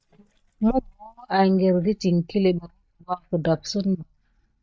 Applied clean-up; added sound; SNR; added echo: neural mask model DeepFilterNet 3.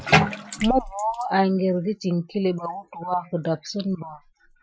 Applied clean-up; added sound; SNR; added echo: classical method Wiener filter.